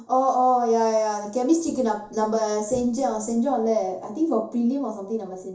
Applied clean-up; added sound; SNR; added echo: none; none; none; reverberation time 0.7 s.